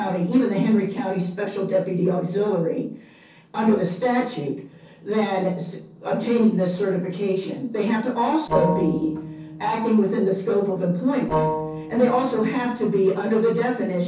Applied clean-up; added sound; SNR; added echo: neural separator model SepFormer DNS4.